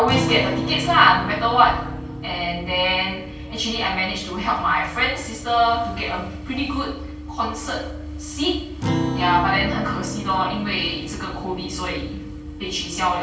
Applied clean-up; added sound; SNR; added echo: none; Acoustic guitar; 8 dB; reverberation time 2.0 s.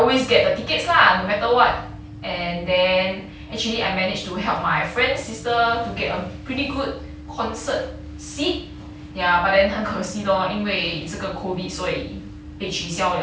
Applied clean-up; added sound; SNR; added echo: none; none; none; none.